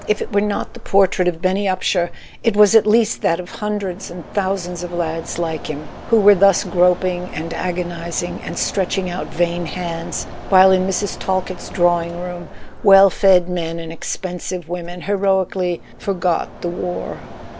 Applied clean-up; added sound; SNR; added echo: none; Mechanisms; 12 dB; none.